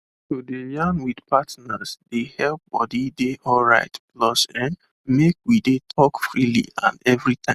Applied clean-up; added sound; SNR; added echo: none; none; none; none.